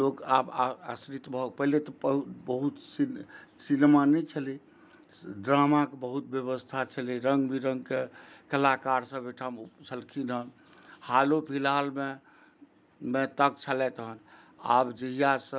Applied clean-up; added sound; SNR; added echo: none; none; none; none.